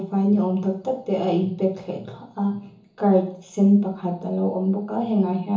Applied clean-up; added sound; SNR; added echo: none; none; none; reverberation time 0.8 s.